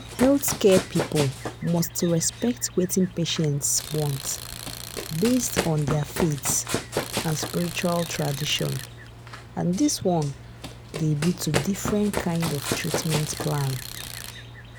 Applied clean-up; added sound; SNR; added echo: none; Tools + Run; 7 dB; none.